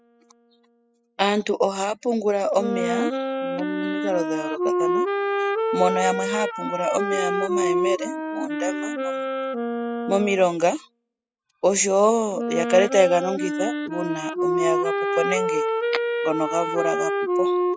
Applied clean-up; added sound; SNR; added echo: classical method spectral subtraction.